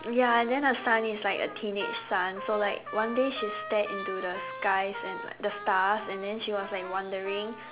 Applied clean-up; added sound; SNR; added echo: none; Trumpet; 11 dB; none.